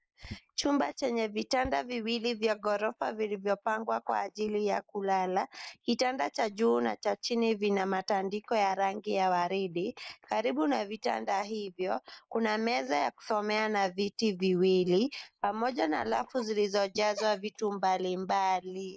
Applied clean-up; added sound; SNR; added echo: neural mask model Resemble Enhance denoiser.